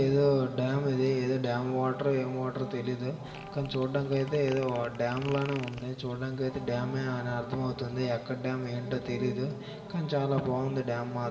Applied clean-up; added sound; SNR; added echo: none; Fart; 17 dB; reverberation time 2.2 s.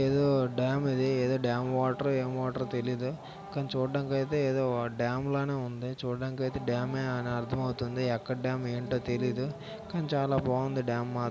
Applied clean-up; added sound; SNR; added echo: none; none; none; none.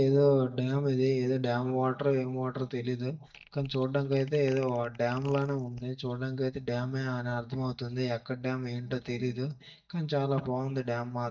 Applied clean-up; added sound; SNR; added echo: neural mask model DeepFilterNet 3.